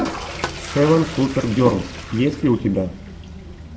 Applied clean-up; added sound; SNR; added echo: none; Toilet flush; 10 dB; none.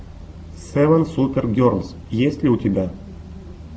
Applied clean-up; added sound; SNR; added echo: none; none; none; none.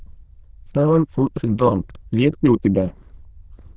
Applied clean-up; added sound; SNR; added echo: neural diffusion model UNIVERSE++.